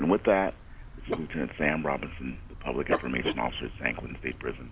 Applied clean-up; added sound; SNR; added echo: none; Dog; 7 dB; none.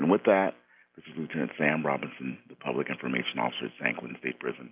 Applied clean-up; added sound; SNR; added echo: none; none; none; none.